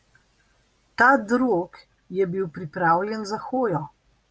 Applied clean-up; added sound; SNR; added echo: none; none; none; none.